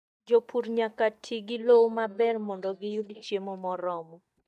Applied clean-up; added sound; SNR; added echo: neural mask model DeepFilterNet 3.